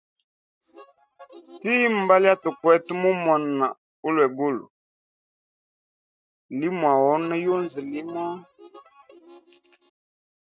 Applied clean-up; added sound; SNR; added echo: neural mask model RNNoise.